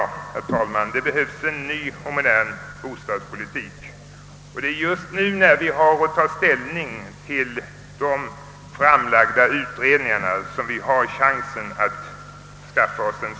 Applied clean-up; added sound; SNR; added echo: none; none; none; none.